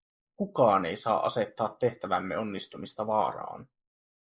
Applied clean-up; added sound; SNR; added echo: neural mask model Resemble Enhance denoiser.